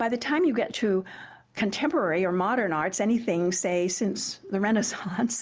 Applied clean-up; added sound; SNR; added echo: none; none; none; none.